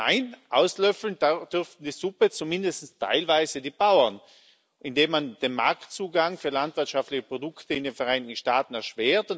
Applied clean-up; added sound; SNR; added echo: none; none; none; none.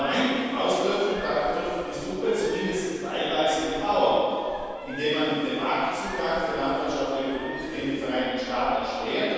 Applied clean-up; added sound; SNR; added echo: none; Bird; 16 dB; reverberation time 2.1 s.